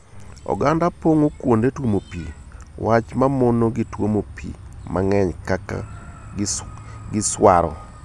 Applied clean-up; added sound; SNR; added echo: none; none; none; none.